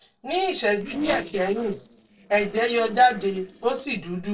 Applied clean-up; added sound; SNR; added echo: neural separator model SepFormer DNS4.